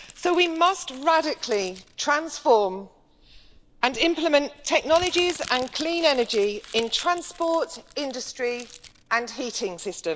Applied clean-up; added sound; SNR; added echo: none; Crumpling, crinkling; 20 dB; none.